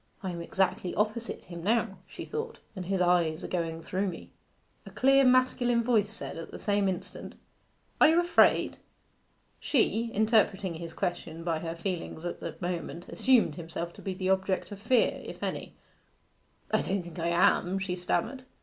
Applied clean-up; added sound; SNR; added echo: none; none; none; none.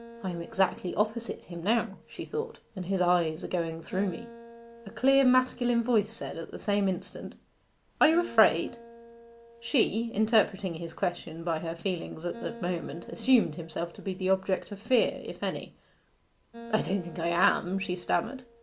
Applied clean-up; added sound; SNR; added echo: none; Acoustic guitar; 20 dB; none.